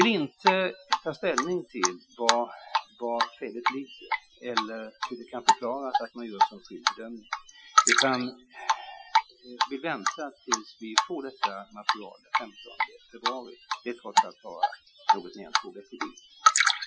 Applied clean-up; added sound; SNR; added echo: classical method Wiener filter.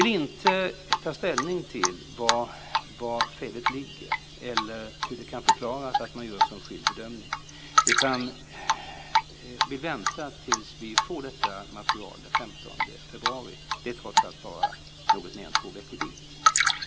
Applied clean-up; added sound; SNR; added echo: none; Drip; -5 dB; none.